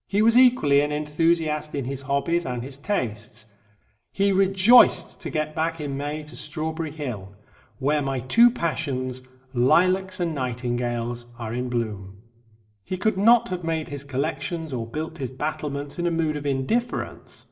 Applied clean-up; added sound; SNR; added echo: neural separator model SepFormer DNS4.